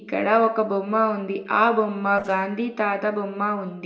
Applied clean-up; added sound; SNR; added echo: neural separator model SepFormer DNS4.